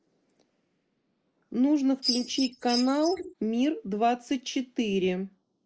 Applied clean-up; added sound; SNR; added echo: neural mask model Resemble Enhance denoiser.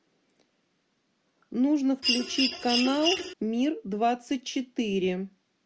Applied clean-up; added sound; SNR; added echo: none; Mechanisms; 0 dB; none.